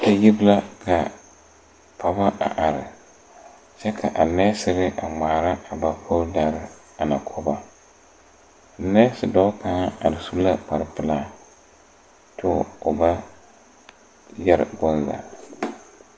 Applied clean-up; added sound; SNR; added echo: none; none; none; none.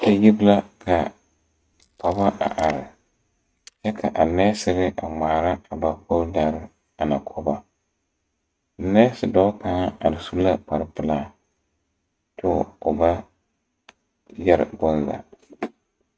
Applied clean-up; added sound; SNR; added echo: neural mask model RNNoise.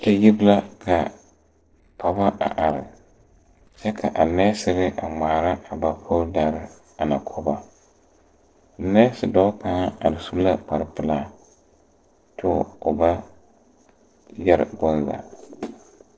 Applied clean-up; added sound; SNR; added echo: neural separator model SepFormer DNS4.